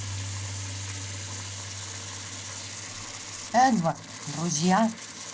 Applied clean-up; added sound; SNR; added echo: neural separator model SepFormer DNS4.